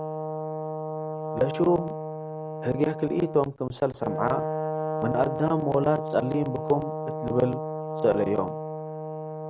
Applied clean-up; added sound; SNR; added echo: none; Brass instrument; 4 dB; none.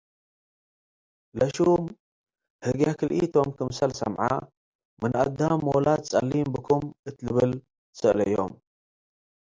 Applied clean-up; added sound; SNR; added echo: none; none; none; none.